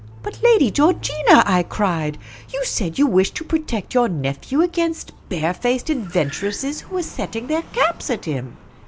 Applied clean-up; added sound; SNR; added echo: none; Car; 20 dB; none.